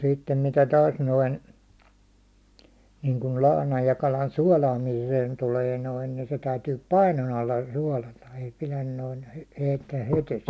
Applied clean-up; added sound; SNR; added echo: none; none; none; none.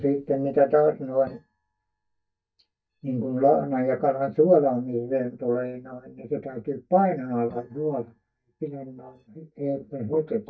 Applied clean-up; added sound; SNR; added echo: neural mask model DeepFilterNet 3.